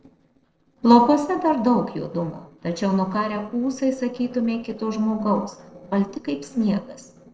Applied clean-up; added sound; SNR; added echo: neural separator model SepFormer DNS4.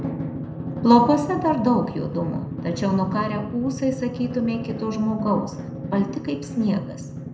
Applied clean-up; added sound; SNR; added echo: none; Drum; 8 dB; reverberation time 0.4 s.